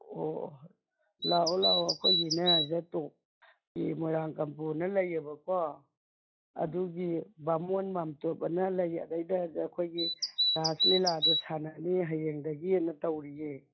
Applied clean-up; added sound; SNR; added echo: classical method log-MMSE.